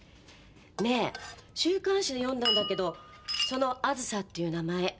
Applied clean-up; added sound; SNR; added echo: none; none; none; none.